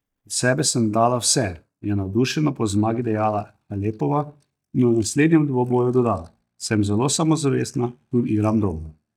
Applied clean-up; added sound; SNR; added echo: neural mask model DeepFilterNet 3.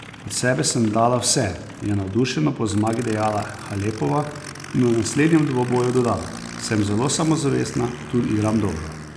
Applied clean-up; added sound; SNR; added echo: none; Aircraft; 14 dB; none.